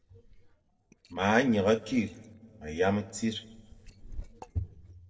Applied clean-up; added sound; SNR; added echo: neural separator model SepFormer DNS4.